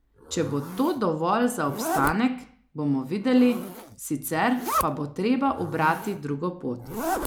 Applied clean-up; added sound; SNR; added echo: none; Zipper (clothing); 9 dB; none.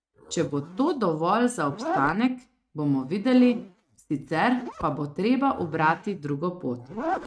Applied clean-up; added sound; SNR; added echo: neural mask model RNNoise.